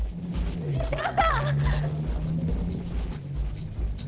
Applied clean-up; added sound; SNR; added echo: neural separator model SepFormer DNS4.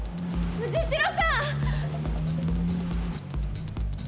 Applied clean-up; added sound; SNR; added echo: none; Tick-tock; 10 dB; none.